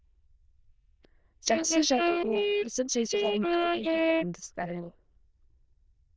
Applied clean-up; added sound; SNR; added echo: neural diffusion model UNIVERSE++.